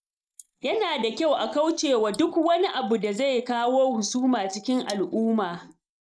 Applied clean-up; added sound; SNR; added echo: neural mask model Resemble Enhance denoiser.